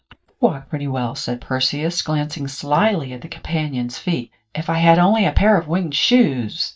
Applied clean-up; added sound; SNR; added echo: neural mask model DeepFilterNet 3.